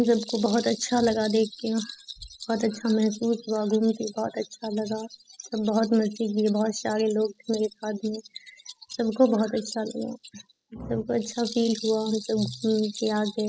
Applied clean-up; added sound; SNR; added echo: classical method spectral subtraction.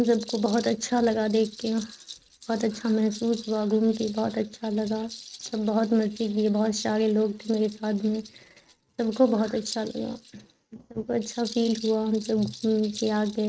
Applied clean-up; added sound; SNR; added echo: neural mask model RNNoise.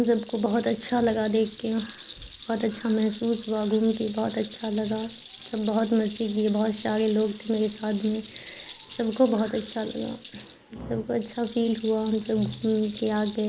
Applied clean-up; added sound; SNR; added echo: none; Rattle; 11 dB; none.